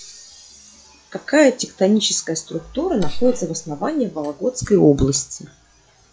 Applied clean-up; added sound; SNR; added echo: classical method log-MMSE.